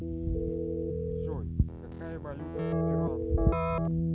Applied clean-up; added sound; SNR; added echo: none; Keyboard (musical) + Telephone; -3 dB; none.